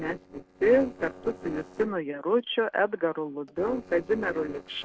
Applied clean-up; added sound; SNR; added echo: neural separator model SepFormer DNS4.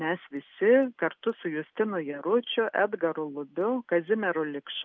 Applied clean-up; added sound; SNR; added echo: none; none; none; none.